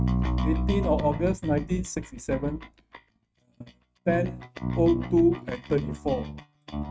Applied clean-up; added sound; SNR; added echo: neural mask model RNNoise.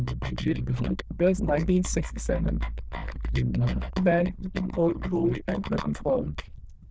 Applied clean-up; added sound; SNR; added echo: neural diffusion model UNIVERSE++.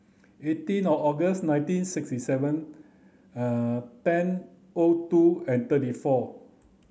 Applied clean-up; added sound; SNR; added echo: none; none; none; none.